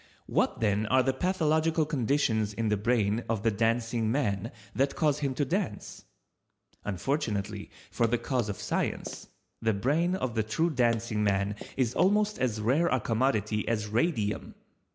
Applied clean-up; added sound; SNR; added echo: none; Run; 16 dB; none.